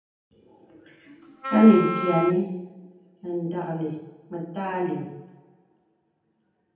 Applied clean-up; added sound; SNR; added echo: none; Wind instrument, woodwind instrument; 5 dB; reverberation time 0.9 s.